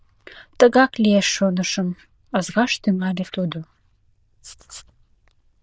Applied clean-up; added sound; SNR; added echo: neural diffusion model UNIVERSE++.